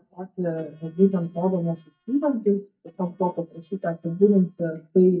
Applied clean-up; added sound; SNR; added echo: neural mask model DeepFilterNet 3.